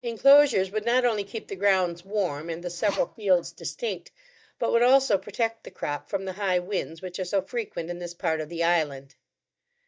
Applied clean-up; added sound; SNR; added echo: neural mask model DeepFilterNet 3.